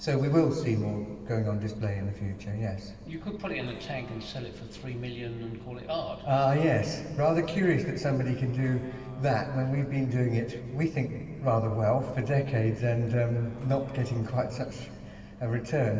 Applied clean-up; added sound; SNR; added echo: none; Bus; 18 dB; reverberation time 2.1 s.